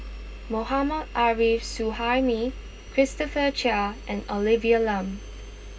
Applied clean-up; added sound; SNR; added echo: none; Engine; 13 dB; reverberation time 0.2 s.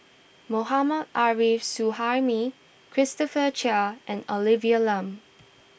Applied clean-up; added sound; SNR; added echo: none; none; none; none.